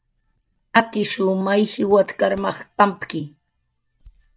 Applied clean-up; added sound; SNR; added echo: neural mask model DeepFilterNet 3.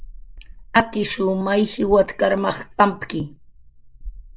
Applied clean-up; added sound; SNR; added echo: neural mask model Resemble Enhance denoiser.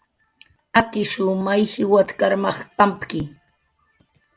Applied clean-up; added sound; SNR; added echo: none; none; none; none.